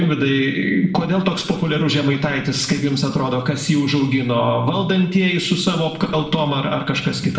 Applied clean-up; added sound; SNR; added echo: none; none; none; reverberation time 0.8 s.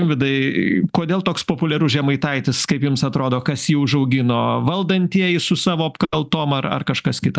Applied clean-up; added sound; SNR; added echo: none; none; none; none.